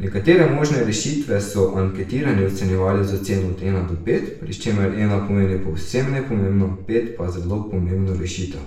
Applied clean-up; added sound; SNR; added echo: none; none; none; reverberation time 0.6 s.